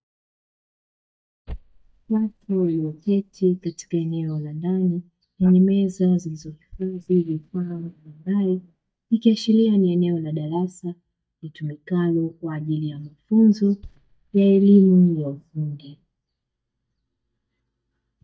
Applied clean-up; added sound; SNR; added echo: neural mask model DeepFilterNet 3.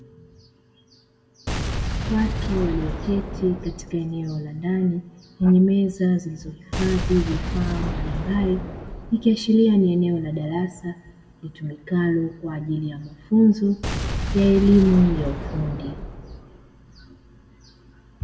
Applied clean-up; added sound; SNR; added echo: none; Boom; 6 dB; reverberation time 0.9 s.